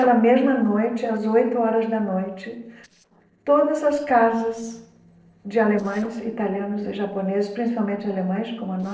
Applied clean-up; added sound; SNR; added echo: neural separator model SepFormer DNS4.